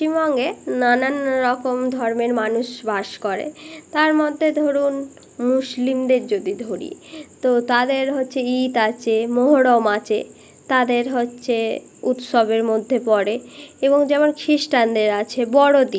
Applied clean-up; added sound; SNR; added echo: none; none; none; none.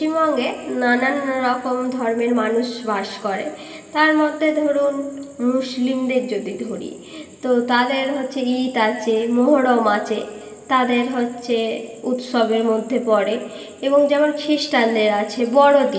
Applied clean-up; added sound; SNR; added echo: none; none; none; reverberation time 2.1 s.